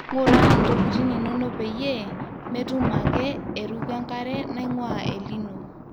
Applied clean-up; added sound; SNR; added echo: none; Thunder; -4 dB; none.